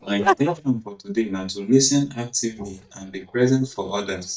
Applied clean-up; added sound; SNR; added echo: neural mask model DeepFilterNet 3.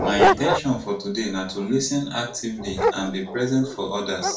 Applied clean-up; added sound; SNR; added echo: none; Dog; 0 dB; reverberation time 0.3 s.